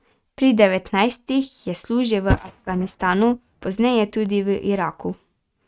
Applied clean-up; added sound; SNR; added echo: neural mask model RNNoise.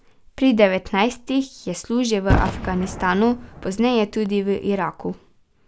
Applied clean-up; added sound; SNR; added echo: none; Boom; 7 dB; none.